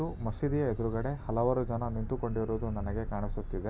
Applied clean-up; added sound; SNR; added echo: none; none; none; none.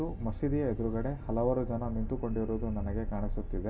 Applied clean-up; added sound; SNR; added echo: none; none; none; reverberation time 1.6 s.